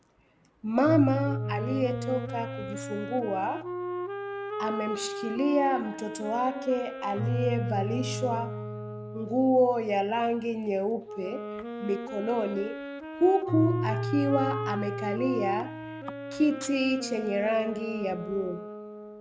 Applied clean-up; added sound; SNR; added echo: none; Wind instrument, woodwind instrument + Keyboard (musical); 5 dB; none.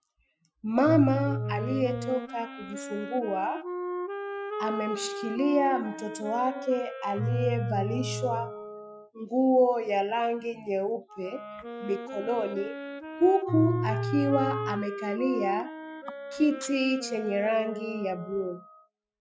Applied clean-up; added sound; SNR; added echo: classical method Wiener filter.